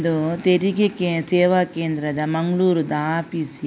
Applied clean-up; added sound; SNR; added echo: none; none; none; none.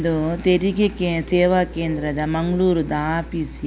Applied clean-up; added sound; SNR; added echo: none; Musical instrument; 15 dB; none.